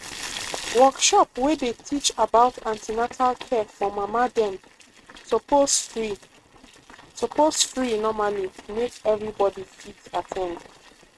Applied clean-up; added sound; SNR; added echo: neural mask model RNNoise.